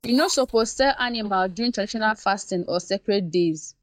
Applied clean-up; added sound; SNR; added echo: neural mask model DeepFilterNet 3.